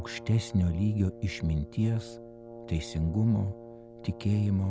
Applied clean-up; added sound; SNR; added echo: none; Brass instrument; 16 dB; none.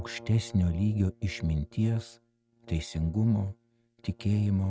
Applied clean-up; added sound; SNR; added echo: neural mask model RNNoise.